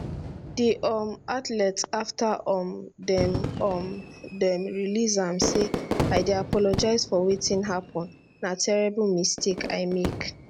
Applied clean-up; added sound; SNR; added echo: none; Fireworks; 7 dB; none.